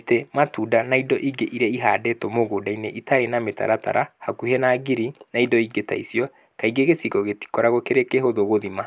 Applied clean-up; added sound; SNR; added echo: none; none; none; none.